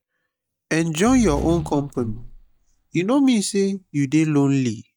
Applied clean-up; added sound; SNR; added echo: neural mask model DeepFilterNet 3.